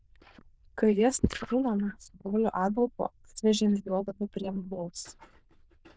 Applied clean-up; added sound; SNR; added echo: neural diffusion model UNIVERSE++.